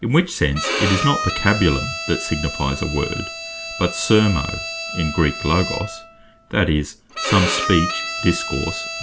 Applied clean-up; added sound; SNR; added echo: none; Bowed string instrument; 6 dB; none.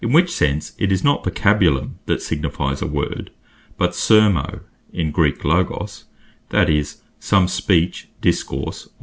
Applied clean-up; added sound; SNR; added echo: none; none; none; none.